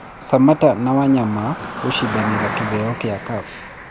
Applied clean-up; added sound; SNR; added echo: none; Cricket; 9 dB; none.